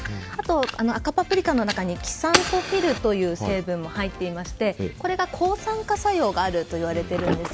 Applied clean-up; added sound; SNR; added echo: none; Fire; 8 dB; none.